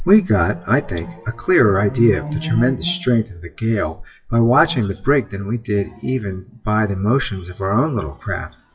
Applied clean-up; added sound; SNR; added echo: classical method WPE with log-MMSE.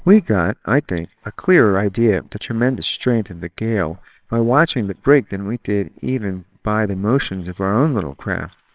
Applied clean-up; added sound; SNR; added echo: neural separator model SepFormer WHAMR!.